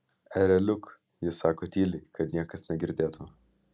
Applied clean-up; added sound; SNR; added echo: none; none; none; none.